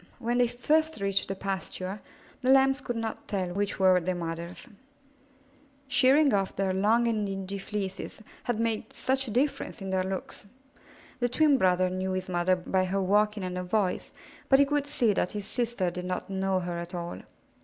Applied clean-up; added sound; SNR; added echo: none; none; none; none.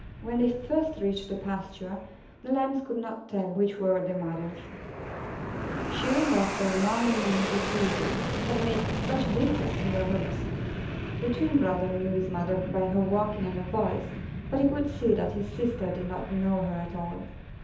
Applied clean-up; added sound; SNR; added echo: none; Fixed-wing aircraft, airplane; 5 dB; reverberation time 0.8 s.